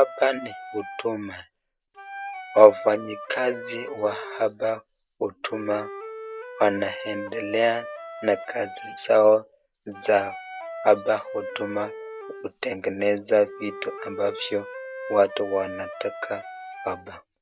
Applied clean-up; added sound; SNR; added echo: none; Wind instrument, woodwind instrument; 13 dB; none.